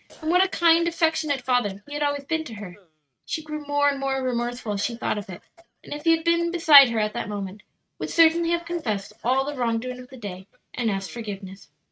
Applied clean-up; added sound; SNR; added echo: neural mask model RNNoise.